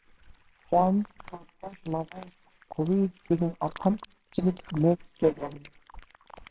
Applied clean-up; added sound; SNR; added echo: neural separator model SepFormer WHAMR!.